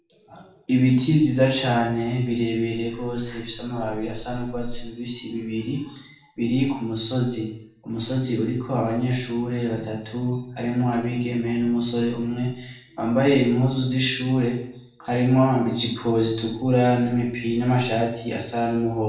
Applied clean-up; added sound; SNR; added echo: none; Breathing; 12 dB; reverberation time 0.7 s.